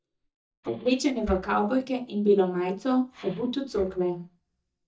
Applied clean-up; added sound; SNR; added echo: neural mask model DeepFilterNet 3.